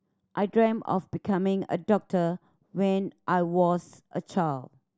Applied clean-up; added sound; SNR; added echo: none; none; none; none.